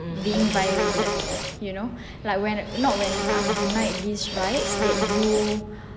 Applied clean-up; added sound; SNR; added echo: none; Insect; 1 dB; none.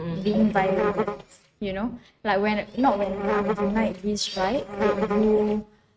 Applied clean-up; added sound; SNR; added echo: neural mask model RNNoise.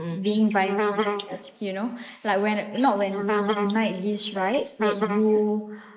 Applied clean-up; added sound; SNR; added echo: neural mask model Resemble Enhance denoiser.